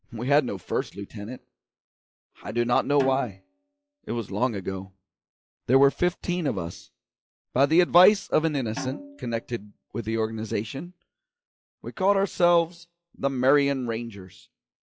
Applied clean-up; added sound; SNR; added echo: classical method log-MMSE.